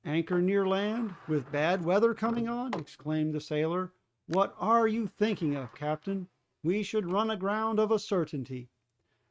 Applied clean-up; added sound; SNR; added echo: neural mask model RNNoise.